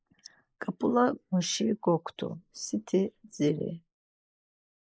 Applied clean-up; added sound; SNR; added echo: neural mask model Resemble Enhance denoiser.